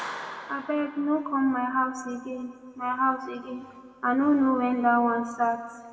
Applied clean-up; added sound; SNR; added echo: none; Clapping; 19 dB; reverberation time 1.8 s.